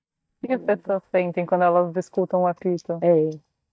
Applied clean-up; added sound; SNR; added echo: neural mask model DeepFilterNet 3.